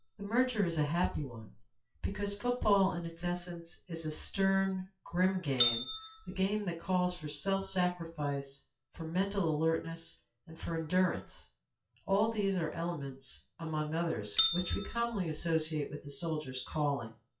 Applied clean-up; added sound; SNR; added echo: classical method WPE with log-MMSE.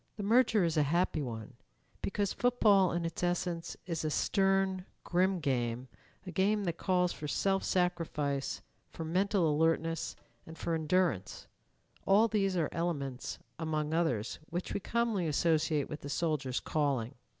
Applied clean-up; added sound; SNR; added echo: none; none; none; none.